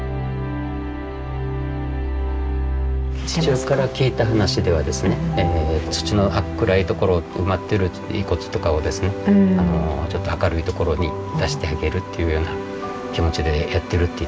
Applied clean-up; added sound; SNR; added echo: none; none; none; none.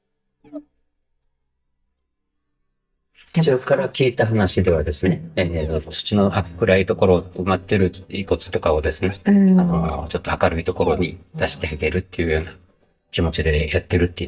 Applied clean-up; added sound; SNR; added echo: neural mask model DeepFilterNet 3.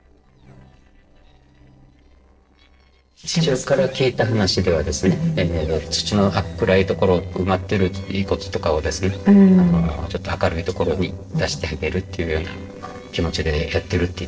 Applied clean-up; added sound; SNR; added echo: neural separator model SepFormer DNS4.